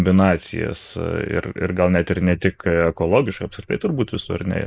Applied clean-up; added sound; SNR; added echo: neural mask model Resemble Enhance denoiser.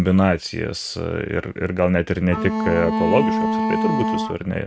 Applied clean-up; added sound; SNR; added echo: neural mask model RNNoise.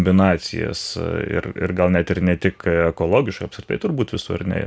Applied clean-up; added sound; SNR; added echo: none; none; none; none.